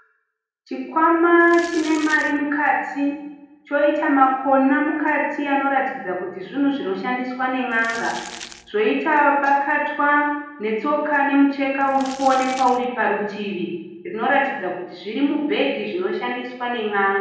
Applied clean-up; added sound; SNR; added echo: none; Crumpling, crinkling; 17 dB; reverberation time 0.9 s.